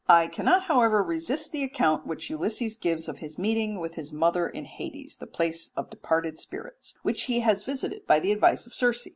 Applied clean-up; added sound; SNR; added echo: none; none; none; none.